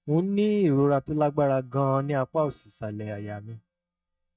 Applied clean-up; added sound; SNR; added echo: neural mask model DeepFilterNet 3.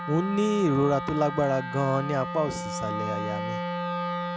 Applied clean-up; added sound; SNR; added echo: none; Wind instrument, woodwind instrument; 5 dB; none.